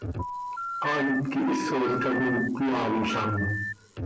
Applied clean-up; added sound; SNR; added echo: none; Telephone; 5 dB; none.